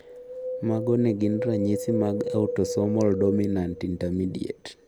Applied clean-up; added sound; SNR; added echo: none; Wind; 7 dB; none.